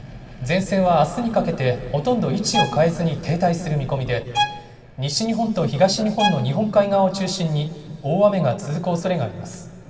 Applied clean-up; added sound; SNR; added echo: none; Bowed string instrument; 8 dB; reverberation time 1.9 s.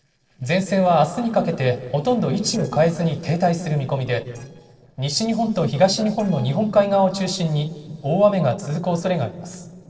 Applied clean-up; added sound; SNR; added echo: neural separator model SepFormer DNS4.